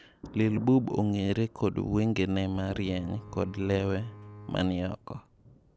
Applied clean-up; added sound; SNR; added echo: none; Thunder + Bowed string instrument; 18 dB; none.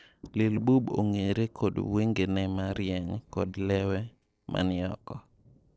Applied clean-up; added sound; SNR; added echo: neural separator model SepFormer DNS4.